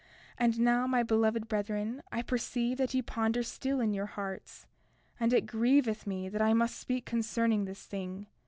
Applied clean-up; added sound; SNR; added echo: none; none; none; none.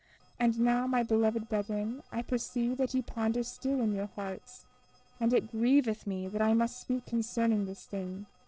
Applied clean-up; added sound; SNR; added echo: neural separator model SepFormer DNS4.